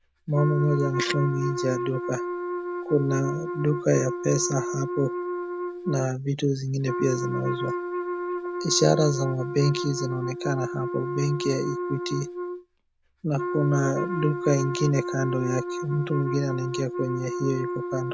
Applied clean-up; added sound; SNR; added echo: none; Wind instrument, woodwind instrument; 4 dB; none.